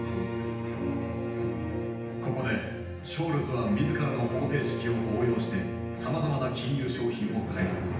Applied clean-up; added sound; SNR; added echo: none; Bowed string instrument; 5 dB; reverberation time 0.9 s.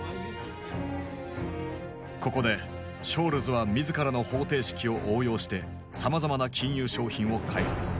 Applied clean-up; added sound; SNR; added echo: none; none; none; none.